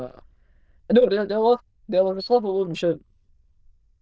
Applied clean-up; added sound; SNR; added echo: neural diffusion model UNIVERSE++.